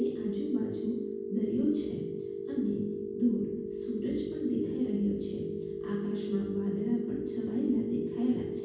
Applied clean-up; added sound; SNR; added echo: none; Telephone; 5 dB; reverberation time 1.2 s.